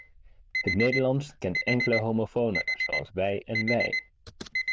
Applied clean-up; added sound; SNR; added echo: neural diffusion model UNIVERSE++.